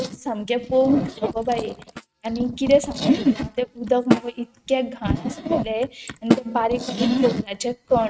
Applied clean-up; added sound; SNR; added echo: neural mask model RNNoise.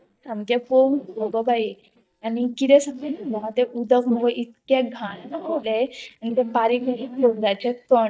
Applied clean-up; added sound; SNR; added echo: neural mask model DeepFilterNet 3.